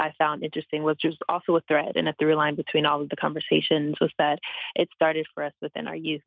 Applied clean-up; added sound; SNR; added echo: none; none; none; none.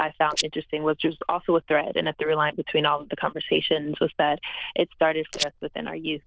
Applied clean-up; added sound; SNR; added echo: neural diffusion model UNIVERSE++.